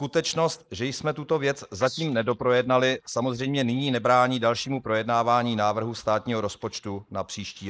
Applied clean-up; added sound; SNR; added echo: neural mask model Resemble Enhance denoiser.